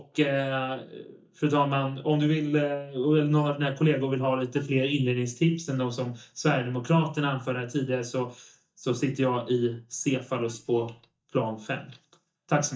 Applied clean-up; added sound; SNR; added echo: neural mask model DeepFilterNet 3.